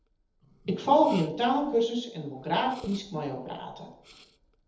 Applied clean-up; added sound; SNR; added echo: neural separator model SepFormer DNS4.